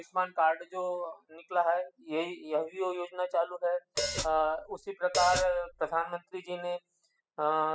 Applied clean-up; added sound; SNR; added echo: classical method spectral subtraction.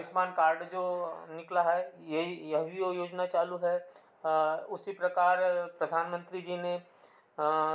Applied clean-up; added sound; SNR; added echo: none; none; none; none.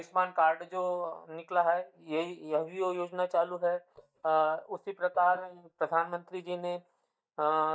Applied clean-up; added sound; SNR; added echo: neural mask model DeepFilterNet 3.